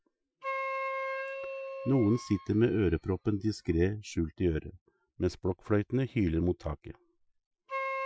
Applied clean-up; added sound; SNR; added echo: classical method Wiener filter.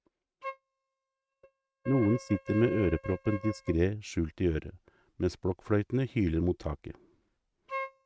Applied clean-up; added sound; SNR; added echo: neural mask model RNNoise.